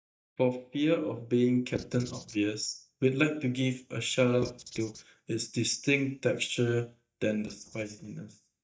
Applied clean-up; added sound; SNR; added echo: neural mask model DeepFilterNet 3.